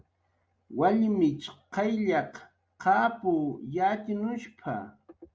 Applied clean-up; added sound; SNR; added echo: none; none; none; none.